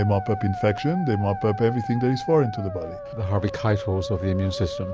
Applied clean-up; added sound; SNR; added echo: none; Musical instrument; 10 dB; none.